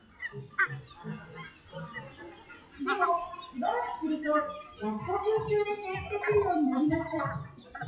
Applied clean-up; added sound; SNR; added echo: classical method WPE with log-MMSE.